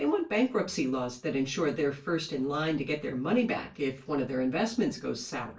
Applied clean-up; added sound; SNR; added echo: none; none; none; reverberation time 0.3 s.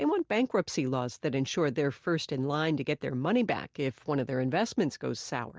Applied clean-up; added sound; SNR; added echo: none; none; none; none.